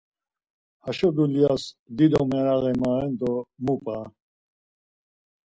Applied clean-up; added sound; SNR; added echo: none; none; none; none.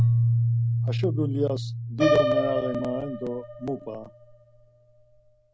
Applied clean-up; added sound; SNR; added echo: none; Piano + Keyboard (musical); -5 dB; none.